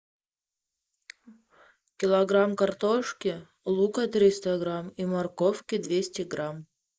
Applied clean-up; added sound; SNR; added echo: neural mask model Resemble Enhance denoiser.